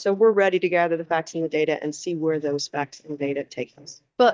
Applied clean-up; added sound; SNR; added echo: neural mask model DeepFilterNet 3.